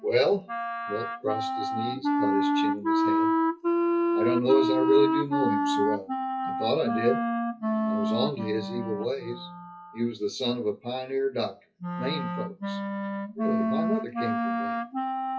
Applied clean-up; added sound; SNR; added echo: classical method WPE with log-MMSE.